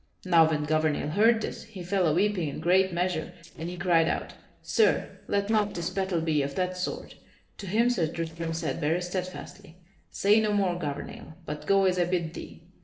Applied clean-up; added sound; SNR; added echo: neural separator model SepFormer DNS4.